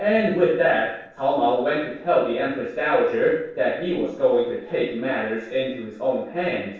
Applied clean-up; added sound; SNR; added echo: neural separator model SepFormer DNS4.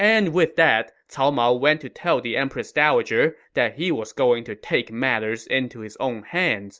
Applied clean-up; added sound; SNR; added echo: none; none; none; none.